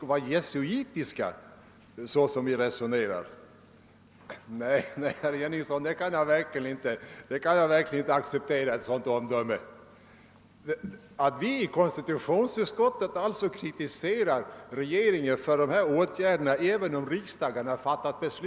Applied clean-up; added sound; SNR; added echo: none; none; none; none.